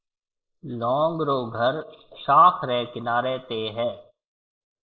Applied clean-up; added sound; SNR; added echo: neural mask model Resemble Enhance denoiser.